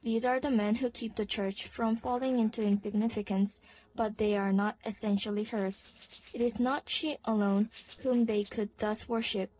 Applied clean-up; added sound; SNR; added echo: neural separator model SepFormer DNS4.